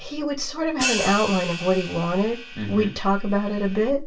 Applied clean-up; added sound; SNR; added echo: none; Hi-hat; 9 dB; reverberation time 0.2 s.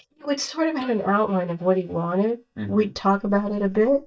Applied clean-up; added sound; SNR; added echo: neural mask model DeepFilterNet 3.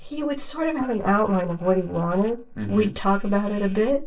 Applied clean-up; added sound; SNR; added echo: neural separator model SepFormer DNS4.